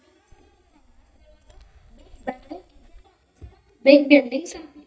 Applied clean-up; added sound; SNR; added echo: neural mask model DeepFilterNet 3.